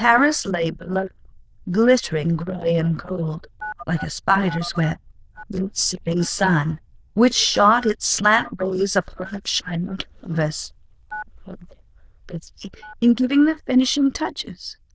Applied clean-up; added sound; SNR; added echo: neural diffusion model UNIVERSE++.